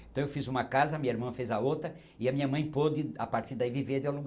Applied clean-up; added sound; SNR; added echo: none; none; none; none.